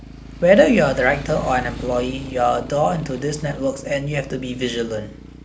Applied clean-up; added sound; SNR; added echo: none; Motorcycle; 14 dB; none.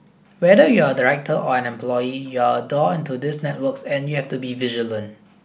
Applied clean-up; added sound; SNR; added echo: none; none; none; none.